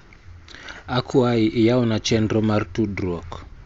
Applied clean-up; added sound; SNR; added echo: none; none; none; none.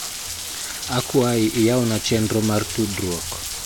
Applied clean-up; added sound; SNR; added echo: none; Rain; 8 dB; none.